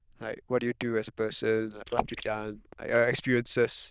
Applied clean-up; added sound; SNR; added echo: neural diffusion model UNIVERSE++.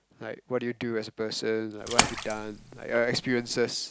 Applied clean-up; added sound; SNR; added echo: none; Splash, splatter; 1 dB; none.